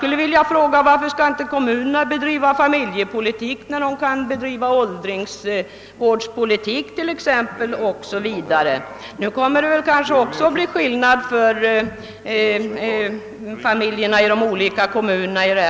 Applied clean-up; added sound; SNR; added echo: none; none; none; none.